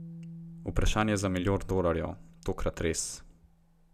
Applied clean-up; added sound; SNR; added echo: none; Bass guitar; 18 dB; none.